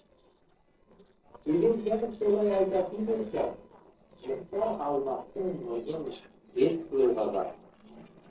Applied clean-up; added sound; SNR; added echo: neural separator model SepFormer DNS4.